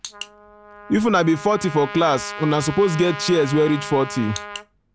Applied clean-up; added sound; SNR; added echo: none; Trumpet; 13 dB; none.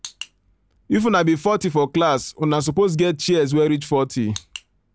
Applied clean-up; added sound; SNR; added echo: none; none; none; none.